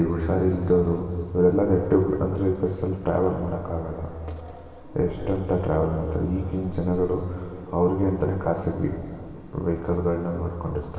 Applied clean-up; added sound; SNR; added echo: none; none; none; reverberation time 2.4 s.